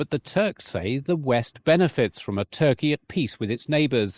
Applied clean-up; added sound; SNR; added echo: neural mask model Resemble Enhance denoiser.